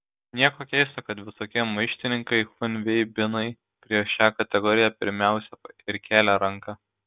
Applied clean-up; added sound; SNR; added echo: none; none; none; none.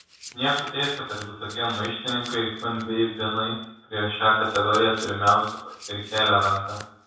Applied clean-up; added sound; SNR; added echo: none; Domestic sounds, home sounds; 19 dB; reverberation time 0.7 s.